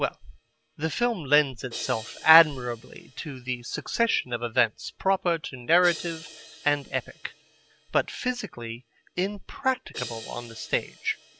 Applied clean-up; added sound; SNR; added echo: none; Crash cymbal; 18 dB; none.